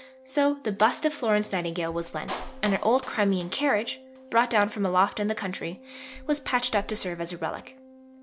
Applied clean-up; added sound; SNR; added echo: none; Organ + Clapping; 18 dB; none.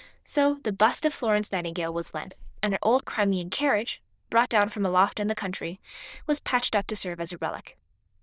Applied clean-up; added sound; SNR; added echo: neural diffusion model UNIVERSE++.